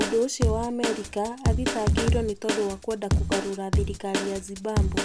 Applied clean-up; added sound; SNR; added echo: none; Drum kit; -2 dB; none.